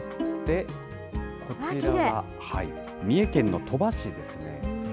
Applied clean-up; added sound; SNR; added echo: none; Bowed string instrument; 8 dB; none.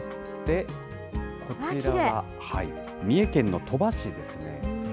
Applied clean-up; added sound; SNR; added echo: none; none; none; none.